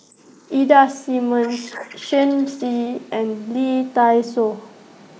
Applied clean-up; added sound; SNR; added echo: neural mask model Resemble Enhance denoiser.